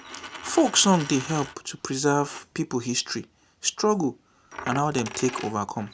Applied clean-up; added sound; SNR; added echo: none; Coin (dropping); 15 dB; none.